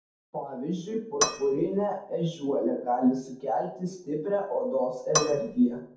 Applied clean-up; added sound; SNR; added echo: none; Cutlery, silverware / Dishes, pots, and pans; 3 dB; reverberation time 0.6 s.